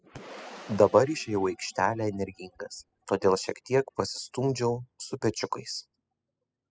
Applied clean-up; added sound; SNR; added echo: classical method spectral subtraction.